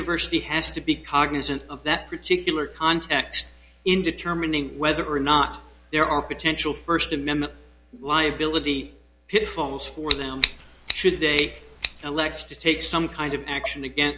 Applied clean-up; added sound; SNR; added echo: none; Scissors; 6 dB; none.